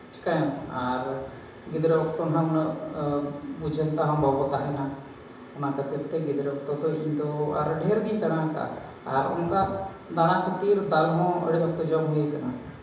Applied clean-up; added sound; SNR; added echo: none; none; none; reverberation time 0.9 s.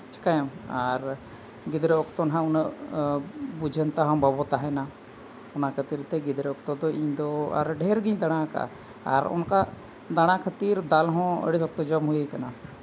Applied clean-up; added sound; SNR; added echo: none; none; none; none.